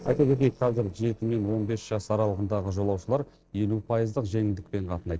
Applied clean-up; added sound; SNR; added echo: neural separator model SepFormer DNS4.